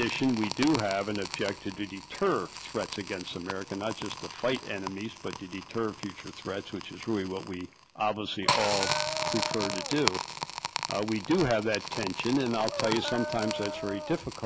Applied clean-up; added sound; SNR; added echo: none; Dog + Crackle; 5 dB; none.